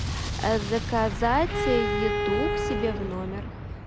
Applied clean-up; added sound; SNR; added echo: none; Bowed string instrument + Explosion; 0 dB; none.